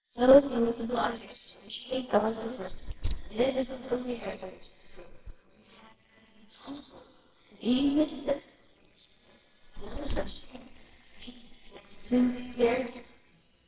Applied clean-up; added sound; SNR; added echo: neural separator model SepFormer WHAMR!.